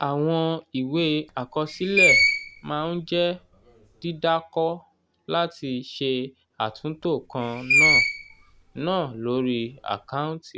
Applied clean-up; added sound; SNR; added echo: none; Screech; -1 dB; none.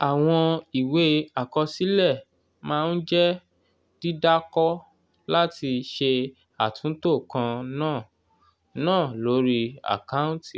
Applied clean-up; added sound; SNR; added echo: none; none; none; none.